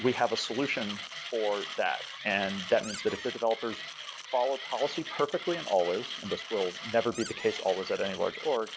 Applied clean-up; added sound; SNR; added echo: none; Mechanisms + Squeak; 10 dB; none.